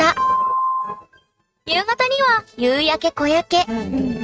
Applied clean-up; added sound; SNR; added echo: neural mask model RNNoise.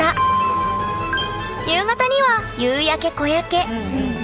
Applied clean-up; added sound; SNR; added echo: none; Percussion; 4 dB; none.